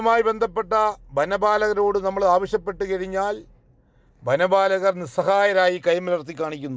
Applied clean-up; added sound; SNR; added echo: none; none; none; none.